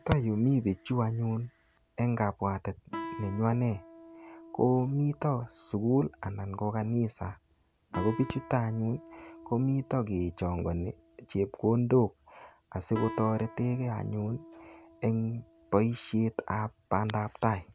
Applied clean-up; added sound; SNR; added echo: none; Guitar; 18 dB; none.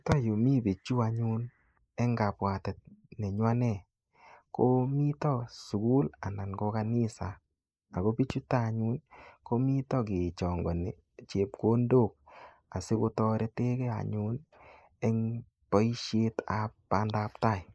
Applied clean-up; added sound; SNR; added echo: neural mask model Resemble Enhance denoiser.